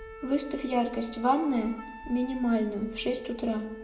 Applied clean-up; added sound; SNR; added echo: none; Wind instrument, woodwind instrument; 15 dB; reverberation time 0.6 s.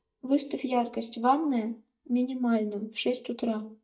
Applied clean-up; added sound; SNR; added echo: neural mask model DeepFilterNet 3.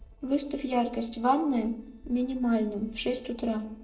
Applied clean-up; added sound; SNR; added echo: neural separator model SepFormer DNS4.